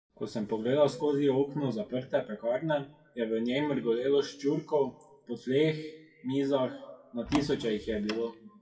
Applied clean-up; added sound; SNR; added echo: classical method WPE with log-MMSE.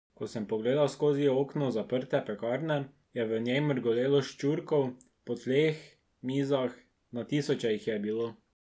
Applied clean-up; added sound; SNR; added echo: none; none; none; none.